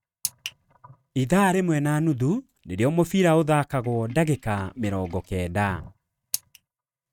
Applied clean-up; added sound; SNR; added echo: neural mask model RNNoise.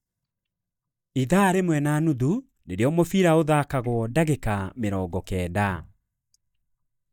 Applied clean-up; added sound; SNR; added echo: neural mask model DeepFilterNet 3.